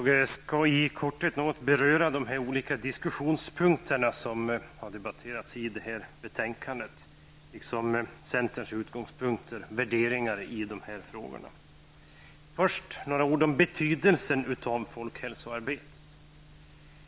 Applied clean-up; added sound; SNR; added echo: none; none; none; none.